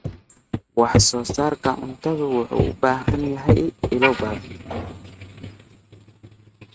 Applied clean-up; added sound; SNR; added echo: neural mask model RNNoise.